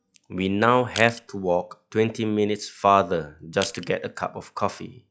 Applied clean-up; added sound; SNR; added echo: classical method log-MMSE.